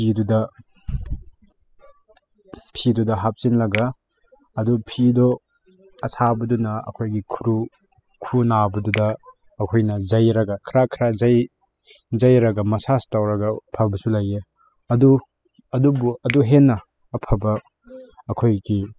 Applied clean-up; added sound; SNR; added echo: classical method spectral subtraction.